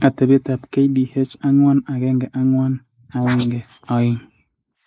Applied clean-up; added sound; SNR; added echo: neural mask model Resemble Enhance denoiser.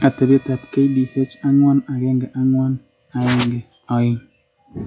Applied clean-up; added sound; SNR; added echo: classical method log-MMSE.